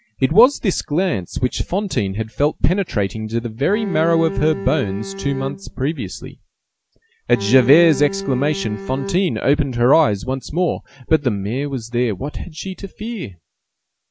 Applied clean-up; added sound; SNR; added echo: none; Bowed string instrument; 9 dB; none.